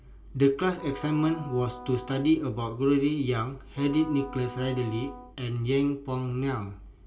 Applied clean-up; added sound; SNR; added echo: none; Wind instrument, woodwind instrument; 17 dB; reverberation time 0.2 s.